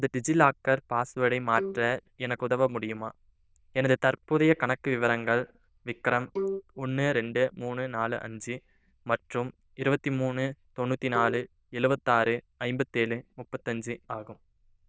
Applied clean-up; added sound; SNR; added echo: neural diffusion model UNIVERSE++.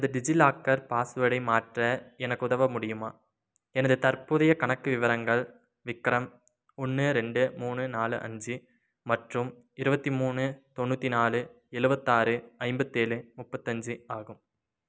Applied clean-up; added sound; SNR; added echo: none; none; none; none.